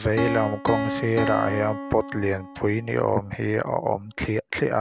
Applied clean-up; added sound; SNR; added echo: none; Piano; 7 dB; none.